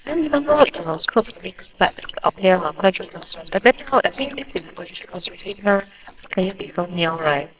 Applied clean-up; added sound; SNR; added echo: neural separator model SepFormer WHAMR!.